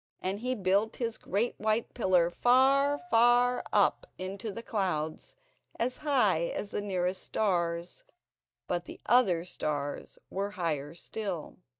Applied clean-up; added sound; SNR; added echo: neural mask model DeepFilterNet 3.